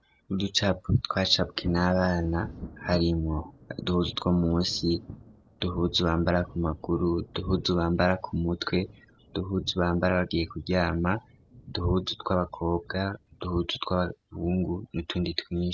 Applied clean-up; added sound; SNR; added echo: none; Thunder; 20 dB; none.